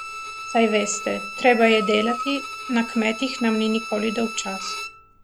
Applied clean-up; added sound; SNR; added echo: none; Bowed string instrument; 9 dB; none.